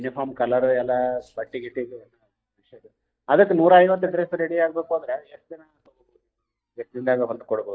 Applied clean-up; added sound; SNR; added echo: neural mask model DeepFilterNet 3.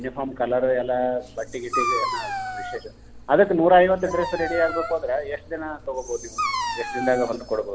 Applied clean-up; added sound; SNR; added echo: none; Dog; 7 dB; none.